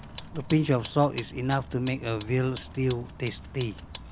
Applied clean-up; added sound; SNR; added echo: none; Vehicle; 14 dB; none.